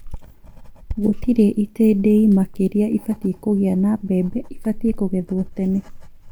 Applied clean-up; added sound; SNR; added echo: none; Writing; 13 dB; none.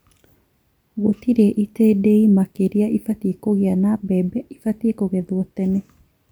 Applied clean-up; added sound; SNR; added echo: none; none; none; none.